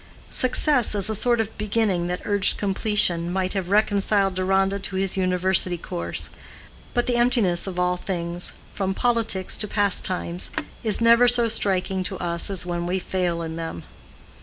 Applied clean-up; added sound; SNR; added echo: none; Telephone; 14 dB; none.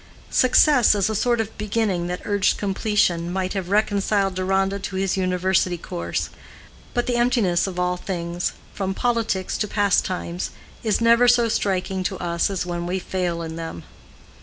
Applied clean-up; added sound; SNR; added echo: none; none; none; none.